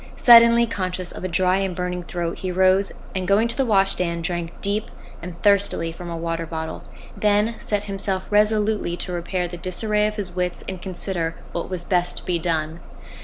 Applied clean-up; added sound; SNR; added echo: none; Bus; 11 dB; none.